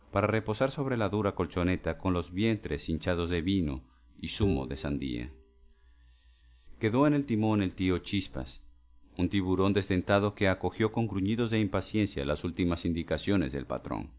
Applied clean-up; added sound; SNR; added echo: none; Bowed string instrument; 8 dB; none.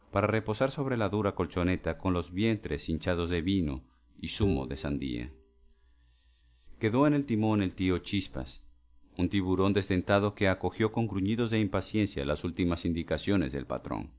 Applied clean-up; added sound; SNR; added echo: neural separator model SepFormer DNS4.